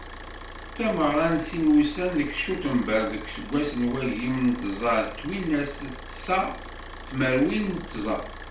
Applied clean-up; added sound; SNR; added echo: none; Idling / Car; 13 dB; reverberation time 0.4 s.